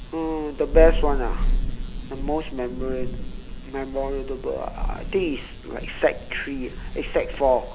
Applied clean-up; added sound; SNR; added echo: none; Thunder; 0 dB; none.